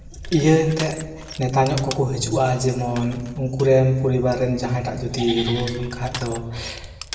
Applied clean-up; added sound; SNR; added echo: none; Crushing; 16 dB; reverberation time 1.2 s.